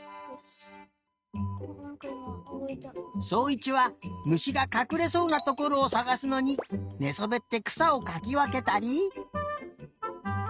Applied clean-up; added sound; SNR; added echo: neural mask model RNNoise.